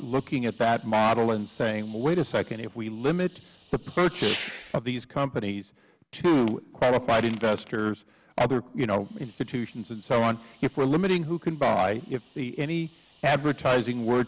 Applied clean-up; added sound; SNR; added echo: none; Fireworks; 20 dB; none.